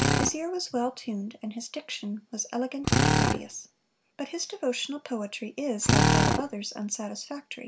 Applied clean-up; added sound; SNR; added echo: none; Drill; -4 dB; none.